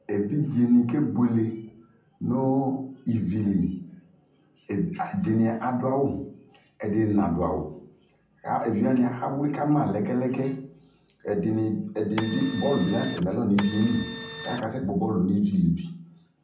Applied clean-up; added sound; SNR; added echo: none; Printer; 9 dB; reverberation time 0.6 s.